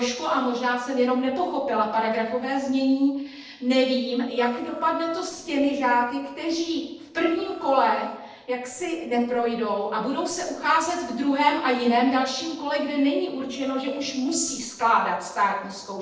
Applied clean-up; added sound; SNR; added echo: neural separator model SepFormer DNS4.